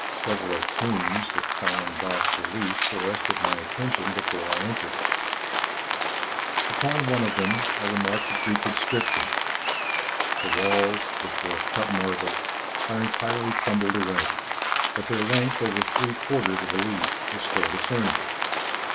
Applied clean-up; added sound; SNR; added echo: none; Rain; -4 dB; none.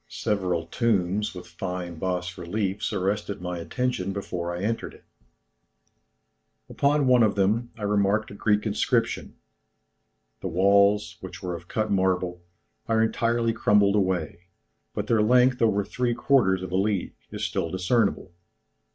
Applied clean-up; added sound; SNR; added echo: none; none; none; none.